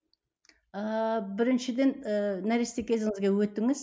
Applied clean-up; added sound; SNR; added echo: none; none; none; none.